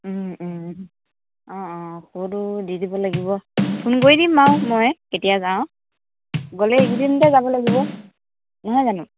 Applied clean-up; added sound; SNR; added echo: none; Bass drum / Snare drum; 4 dB; none.